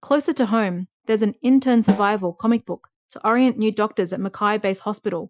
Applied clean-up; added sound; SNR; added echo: classical method Wiener filter.